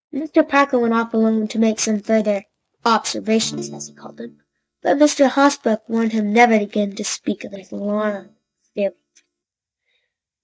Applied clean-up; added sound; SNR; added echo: neural mask model DeepFilterNet 3.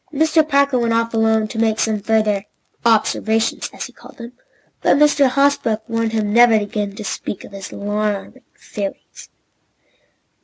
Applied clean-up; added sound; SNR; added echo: none; none; none; none.